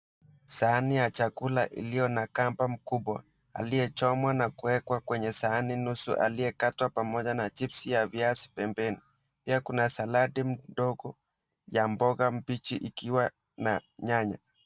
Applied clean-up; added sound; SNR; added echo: none; none; none; none.